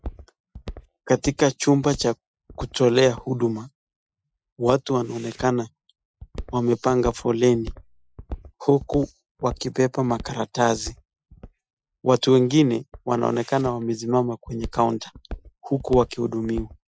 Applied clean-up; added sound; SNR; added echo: classical method Wiener filter.